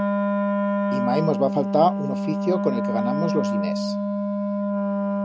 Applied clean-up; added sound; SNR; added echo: none; Wind instrument, woodwind instrument; -3 dB; none.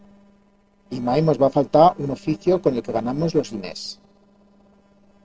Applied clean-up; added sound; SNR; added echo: neural separator model SepFormer DNS4.